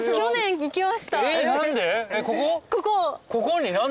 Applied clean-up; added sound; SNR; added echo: none; none; none; none.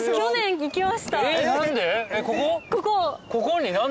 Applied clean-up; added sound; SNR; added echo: none; Bird + Thunder; 18 dB; none.